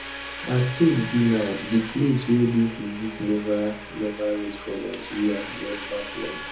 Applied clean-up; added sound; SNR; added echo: none; Domestic sounds, home sounds; 12 dB; reverberation time 0.6 s.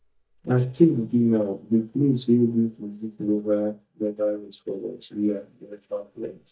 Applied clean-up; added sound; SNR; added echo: neural mask model DeepFilterNet 3.